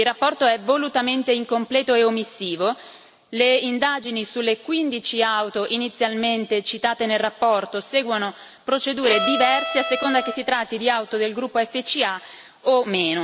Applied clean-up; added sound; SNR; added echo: none; Bowed string instrument; 4 dB; none.